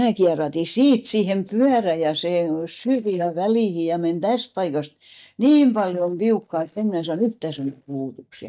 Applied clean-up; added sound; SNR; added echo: neural mask model DeepFilterNet 3.